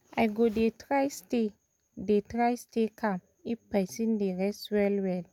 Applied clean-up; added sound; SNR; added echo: none; none; none; none.